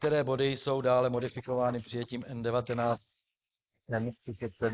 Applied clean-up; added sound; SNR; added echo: neural mask model Resemble Enhance denoiser.